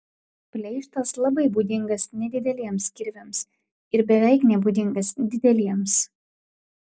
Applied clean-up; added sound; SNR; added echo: none; none; none; none.